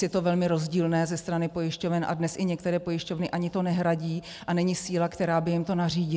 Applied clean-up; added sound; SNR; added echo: none; none; none; none.